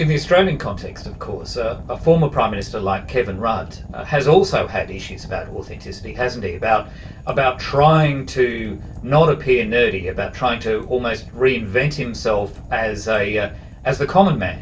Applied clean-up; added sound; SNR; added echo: none; Fire; 15 dB; reverberation time 0.2 s.